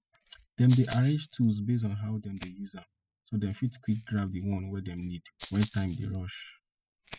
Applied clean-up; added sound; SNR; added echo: classical method spectral subtraction.